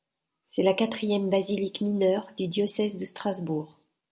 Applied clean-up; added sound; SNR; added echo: none; none; none; none.